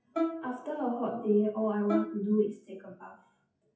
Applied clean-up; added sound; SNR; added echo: classical method WPE with log-MMSE.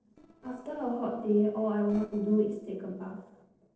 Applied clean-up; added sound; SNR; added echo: neural separator model SepFormer DNS4.